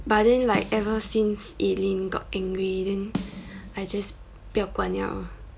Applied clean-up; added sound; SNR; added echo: none; Snare drum; 13 dB; none.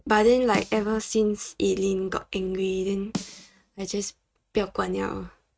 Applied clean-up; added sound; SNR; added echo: neural mask model RNNoise.